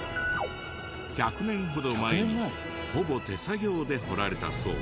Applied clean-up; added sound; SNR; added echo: none; none; none; none.